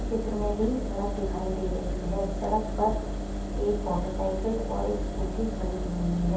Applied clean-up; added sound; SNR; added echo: none; Engine; 0 dB; reverberation time 0.7 s.